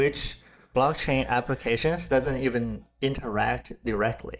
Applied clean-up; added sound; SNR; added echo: neural mask model DeepFilterNet 3.